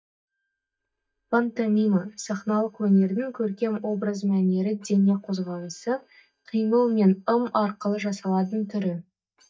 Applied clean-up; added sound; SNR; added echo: neural mask model DeepFilterNet 3.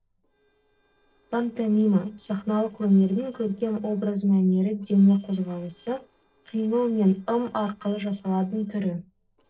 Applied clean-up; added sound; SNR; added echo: neural separator model SepFormer DNS4.